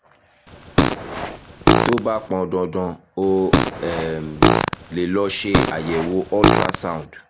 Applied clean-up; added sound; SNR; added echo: none; Fart; -4 dB; none.